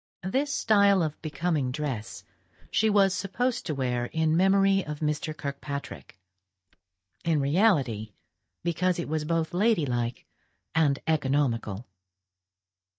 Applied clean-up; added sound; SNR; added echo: neural mask model DeepFilterNet 3.